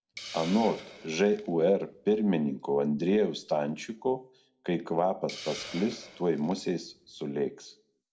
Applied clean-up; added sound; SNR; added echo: none; Hiss; 19 dB; reverberation time 0.3 s.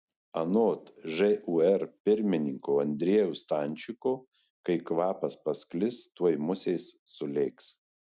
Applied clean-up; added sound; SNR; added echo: none; none; none; none.